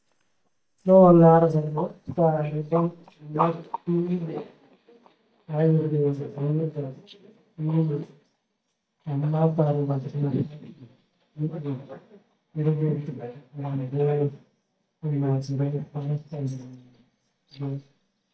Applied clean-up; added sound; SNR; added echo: neural mask model DeepFilterNet 3.